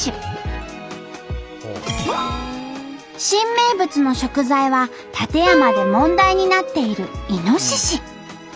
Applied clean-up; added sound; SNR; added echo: none; Wind instrument, woodwind instrument; 2 dB; none.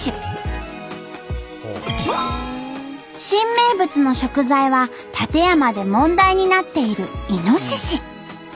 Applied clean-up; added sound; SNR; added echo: none; none; none; none.